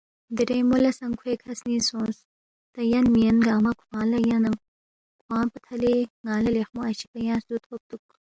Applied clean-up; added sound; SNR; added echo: none; none; none; none.